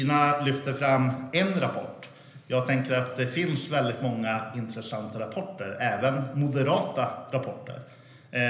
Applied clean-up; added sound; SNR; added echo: none; none; none; reverberation time 0.8 s.